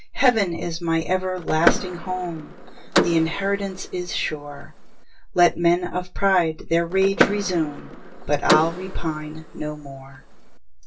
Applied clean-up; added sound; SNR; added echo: none; Door / Car; 5 dB; reverberation time 0.1 s.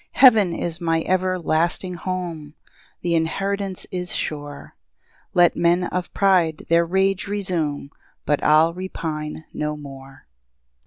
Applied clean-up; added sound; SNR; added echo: none; none; none; none.